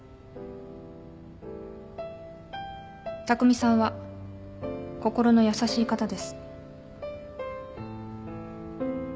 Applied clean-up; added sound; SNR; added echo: none; none; none; none.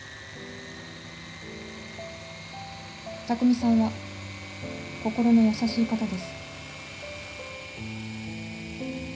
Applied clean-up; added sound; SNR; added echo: none; Engine / Mechanisms; 13 dB; reverberation time 0.4 s.